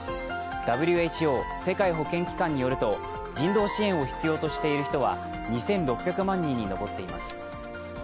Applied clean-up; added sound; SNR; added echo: none; Wind instrument, woodwind instrument + Wind instrument, woodwind instrument; 14 dB; none.